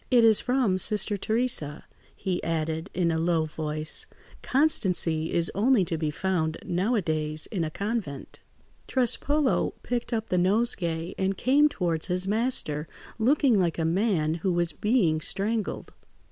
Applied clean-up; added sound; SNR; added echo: none; none; none; none.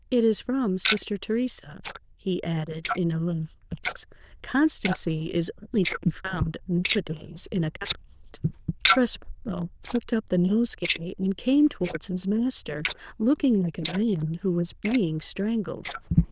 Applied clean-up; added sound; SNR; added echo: neural diffusion model UNIVERSE++.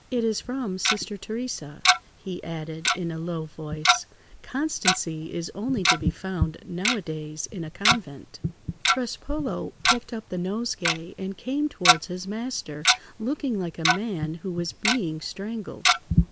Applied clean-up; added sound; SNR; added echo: none; Tick-tock; -2 dB; none.